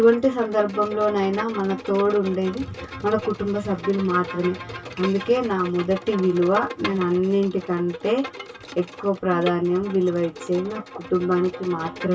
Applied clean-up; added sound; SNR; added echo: none; Bowed string instrument; 14 dB; reverberation time 0.1 s.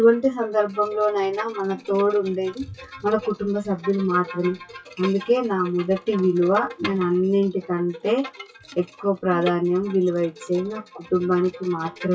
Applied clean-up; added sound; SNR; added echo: classical method WPE with log-MMSE.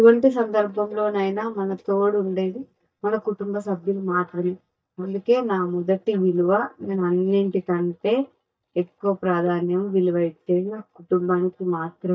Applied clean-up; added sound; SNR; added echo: neural mask model DeepFilterNet 3.